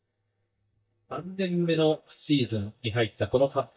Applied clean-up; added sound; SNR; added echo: neural mask model DeepFilterNet 3.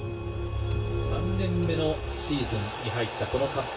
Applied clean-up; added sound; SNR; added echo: none; Clock; 16 dB; reverberation time 0.2 s.